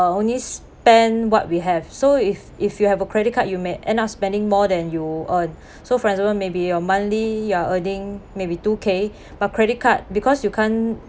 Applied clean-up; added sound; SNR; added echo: none; none; none; none.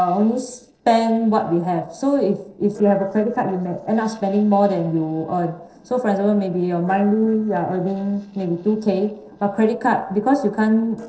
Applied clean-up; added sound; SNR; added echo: neural separator model SepFormer DNS4.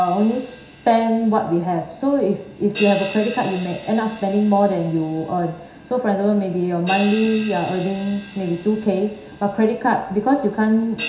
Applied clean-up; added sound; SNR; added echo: none; Crash cymbal; 15 dB; reverberation time 0.7 s.